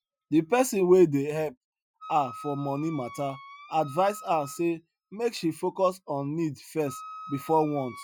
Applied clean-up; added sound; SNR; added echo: classical method Wiener filter.